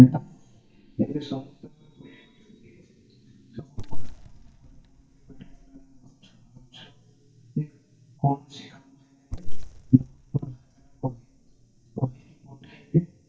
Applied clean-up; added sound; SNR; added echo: neural mask model DeepFilterNet 3.